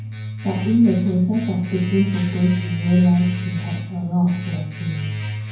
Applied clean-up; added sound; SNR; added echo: none; Domestic sounds, home sounds; 7 dB; reverberation time 0.9 s.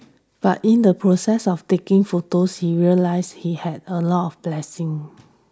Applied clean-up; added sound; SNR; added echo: none; none; none; none.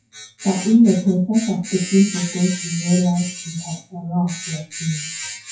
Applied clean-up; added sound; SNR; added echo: classical method WPE with log-MMSE.